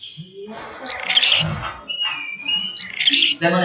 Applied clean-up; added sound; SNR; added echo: classical method WPE with log-MMSE.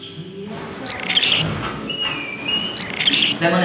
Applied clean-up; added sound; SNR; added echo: none; Bird; -2 dB; reverberation time 0.9 s.